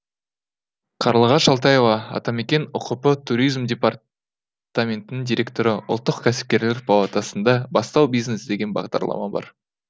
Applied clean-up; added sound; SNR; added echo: none; none; none; none.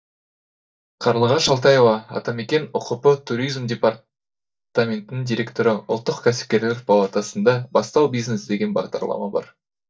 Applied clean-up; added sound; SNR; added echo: neural mask model DeepFilterNet 3.